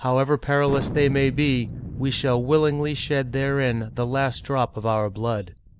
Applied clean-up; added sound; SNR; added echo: none; Thunder; 13 dB; none.